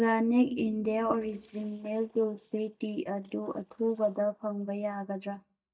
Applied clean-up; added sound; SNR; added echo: neural mask model DeepFilterNet 3.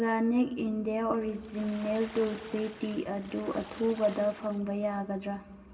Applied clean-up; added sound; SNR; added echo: none; Water / Splash, splatter; 20 dB; reverberation time 0.2 s.